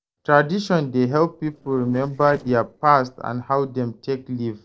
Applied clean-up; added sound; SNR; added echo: neural separator model SepFormer DNS4.